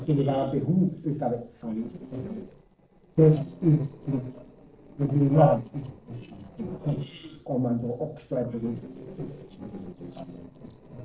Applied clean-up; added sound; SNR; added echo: neural separator model SepFormer DNS4.